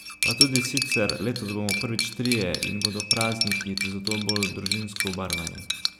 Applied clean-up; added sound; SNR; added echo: none; Cutlery, silverware; -1 dB; none.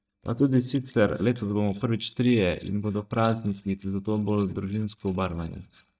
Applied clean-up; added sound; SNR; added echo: neural mask model DeepFilterNet 3.